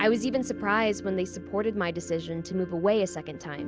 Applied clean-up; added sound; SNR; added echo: none; none; none; none.